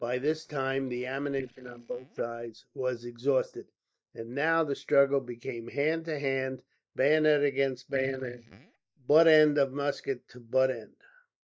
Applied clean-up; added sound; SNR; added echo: neural mask model DeepFilterNet 3.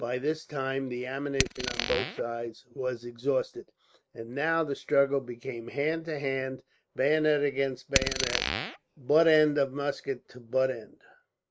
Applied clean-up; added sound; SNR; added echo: neural mask model RNNoise.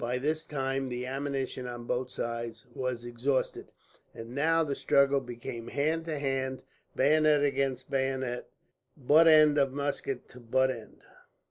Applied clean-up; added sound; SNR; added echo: none; none; none; none.